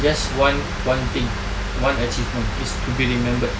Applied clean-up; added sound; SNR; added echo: none; none; none; none.